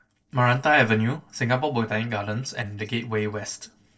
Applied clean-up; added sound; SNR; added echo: neural separator model SepFormer DNS4.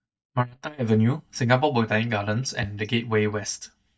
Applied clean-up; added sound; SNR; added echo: neural mask model DeepFilterNet 3.